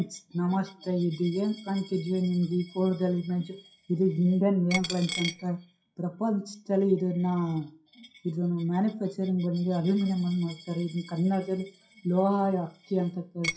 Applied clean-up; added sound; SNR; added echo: classical method WPE with log-MMSE.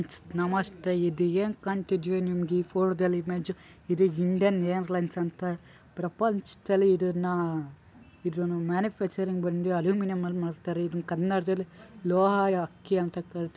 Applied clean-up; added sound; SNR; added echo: none; none; none; none.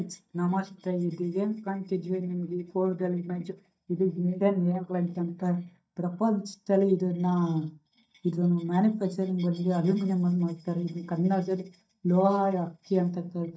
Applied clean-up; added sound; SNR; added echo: neural mask model DeepFilterNet 3.